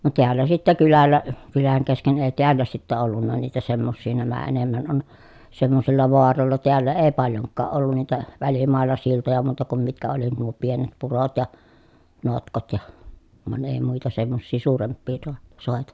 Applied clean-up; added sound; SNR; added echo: none; none; none; none.